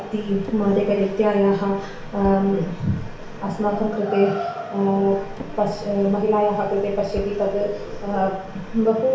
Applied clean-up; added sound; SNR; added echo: none; Drawer open or close; 14 dB; reverberation time 0.6 s.